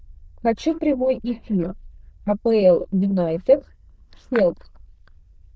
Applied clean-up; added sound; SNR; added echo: neural diffusion model UNIVERSE++.